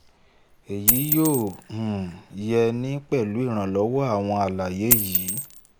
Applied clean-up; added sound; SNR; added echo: none; Coin (dropping); 4 dB; none.